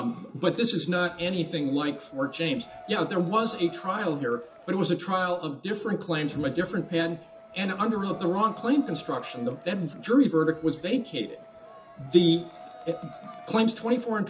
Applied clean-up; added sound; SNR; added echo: none; Crowd; 19 dB; reverberation time 0.2 s.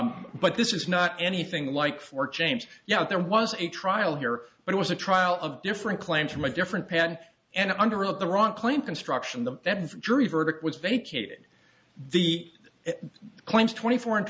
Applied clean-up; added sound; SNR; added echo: none; none; none; none.